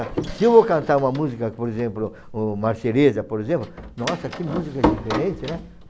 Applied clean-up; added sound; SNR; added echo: none; Door; 8 dB; none.